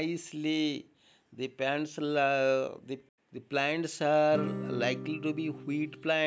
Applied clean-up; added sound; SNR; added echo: none; Acoustic guitar / Strum; 8 dB; none.